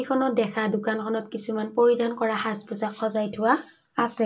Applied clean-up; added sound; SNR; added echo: none; Cowbell; 20 dB; reverberation time 0.2 s.